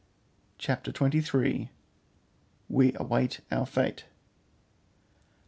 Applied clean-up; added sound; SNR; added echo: none; none; none; none.